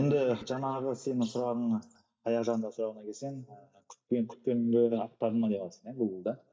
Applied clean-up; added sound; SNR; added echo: neural mask model DeepFilterNet 3.